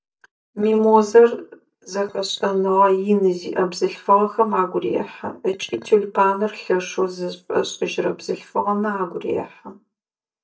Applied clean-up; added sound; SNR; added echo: neural mask model DeepFilterNet 3.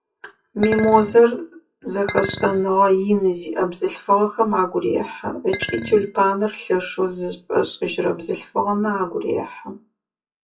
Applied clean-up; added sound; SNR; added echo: classical method WPE with log-MMSE.